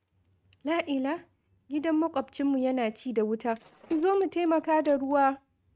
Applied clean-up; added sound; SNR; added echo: neural mask model RNNoise.